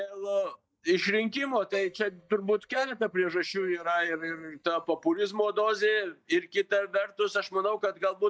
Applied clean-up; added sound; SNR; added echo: neural mask model DeepFilterNet 3.